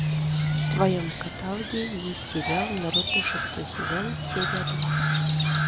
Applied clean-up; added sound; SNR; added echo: none; Crow; -4 dB; none.